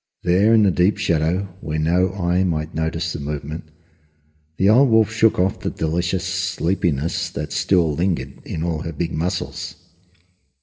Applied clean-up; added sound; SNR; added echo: none; none; none; reverberation time 0.8 s.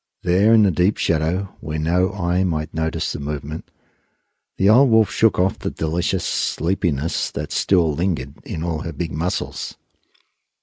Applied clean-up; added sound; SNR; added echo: none; none; none; none.